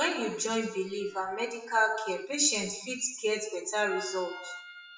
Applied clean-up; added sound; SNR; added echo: classical method WPE with log-MMSE.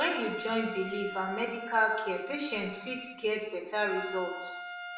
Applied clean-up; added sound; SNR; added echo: none; Trumpet; 11 dB; reverberation time 0.8 s.